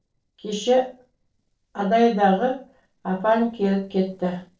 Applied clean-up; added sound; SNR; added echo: neural separator model SepFormer DNS4.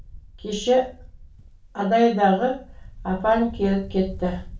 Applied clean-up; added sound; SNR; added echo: none; Wind; 16 dB; reverberation time 0.3 s.